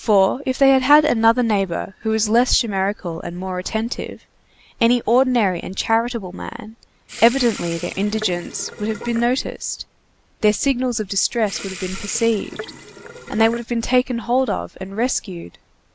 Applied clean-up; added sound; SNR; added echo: none; Sink (filling or washing) / Water tap, faucet; 13 dB; none.